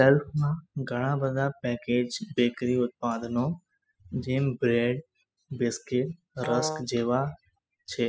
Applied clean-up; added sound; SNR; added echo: classical method spectral subtraction.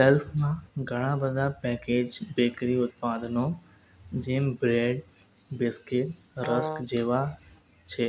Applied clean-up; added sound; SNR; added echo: none; Brass instrument; 6 dB; none.